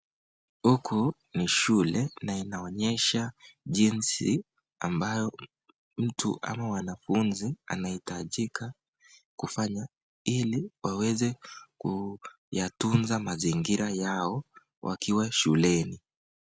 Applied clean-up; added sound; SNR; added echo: none; none; none; none.